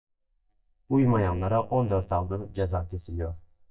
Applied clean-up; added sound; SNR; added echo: neural mask model DeepFilterNet 3.